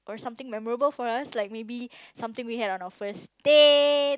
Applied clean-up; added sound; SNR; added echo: none; none; none; none.